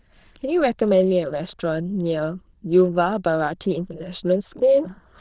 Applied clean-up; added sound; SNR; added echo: neural diffusion model UNIVERSE++.